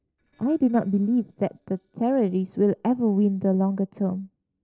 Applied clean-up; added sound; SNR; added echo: neural separator model SepFormer DNS4.